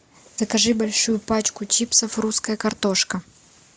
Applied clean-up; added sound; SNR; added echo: none; none; none; none.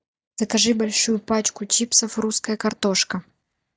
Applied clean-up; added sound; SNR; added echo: neural mask model DeepFilterNet 3.